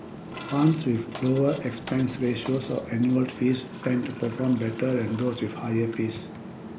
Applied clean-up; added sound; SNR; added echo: none; Toilet flush / Gurgling + Glass; 17 dB; none.